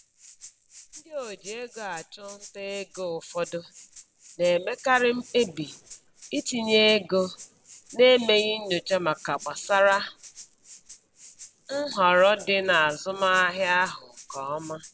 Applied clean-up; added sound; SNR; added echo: none; Rattle (instrument); 9 dB; none.